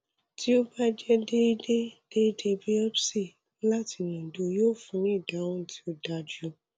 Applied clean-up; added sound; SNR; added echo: none; none; none; none.